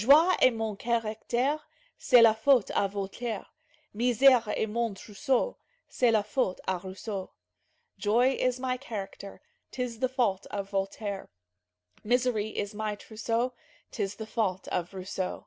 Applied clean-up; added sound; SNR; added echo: none; none; none; none.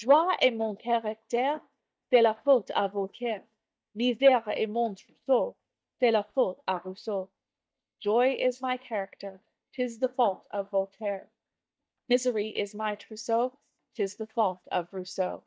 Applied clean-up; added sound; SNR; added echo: neural mask model DeepFilterNet 3.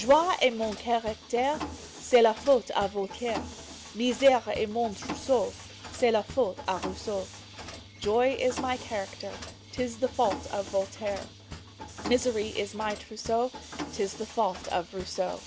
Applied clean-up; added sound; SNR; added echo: none; Mechanisms; 13 dB; none.